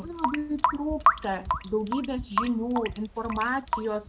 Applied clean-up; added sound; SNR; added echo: none; Drip / Sink (filling or washing) / Water tap, faucet; 0 dB; none.